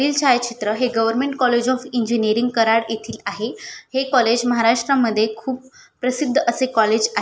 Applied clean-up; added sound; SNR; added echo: none; none; none; none.